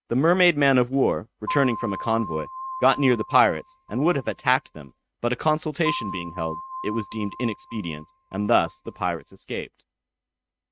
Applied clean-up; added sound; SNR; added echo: neural mask model RNNoise.